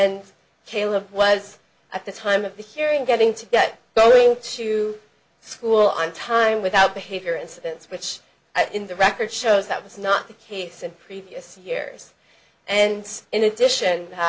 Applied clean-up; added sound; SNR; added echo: none; none; none; none.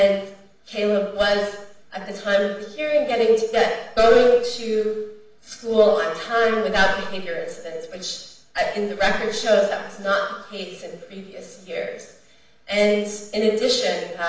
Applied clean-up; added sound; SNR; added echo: none; none; none; reverberation time 0.8 s.